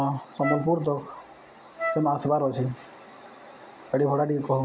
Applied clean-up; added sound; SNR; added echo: none; Wind instrument, woodwind instrument; 7 dB; none.